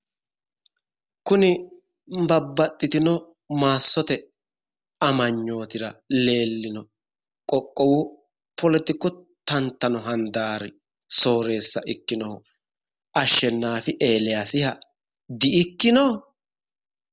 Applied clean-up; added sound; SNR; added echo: none; none; none; none.